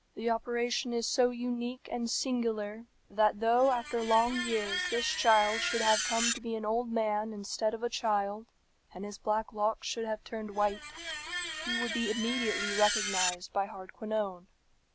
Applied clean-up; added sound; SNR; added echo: none; Screech; 5 dB; none.